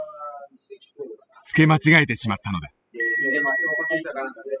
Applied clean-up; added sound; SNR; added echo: classical method spectral subtraction.